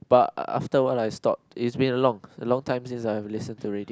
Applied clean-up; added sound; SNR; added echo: none; none; none; none.